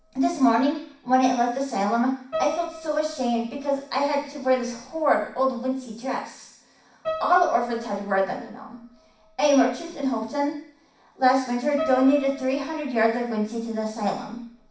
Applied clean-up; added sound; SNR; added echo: none; Piano; 16 dB; reverberation time 0.6 s.